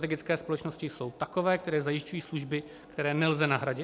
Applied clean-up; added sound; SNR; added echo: none; none; none; none.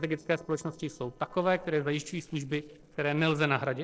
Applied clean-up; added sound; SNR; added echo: neural separator model SepFormer DNS4.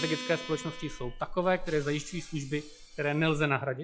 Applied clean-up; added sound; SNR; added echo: classical method log-MMSE.